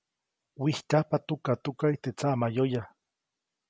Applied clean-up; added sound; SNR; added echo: none; none; none; none.